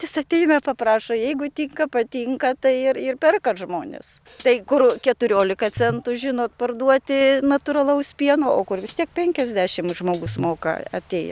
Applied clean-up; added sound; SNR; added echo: none; Hi-hat; 17 dB; none.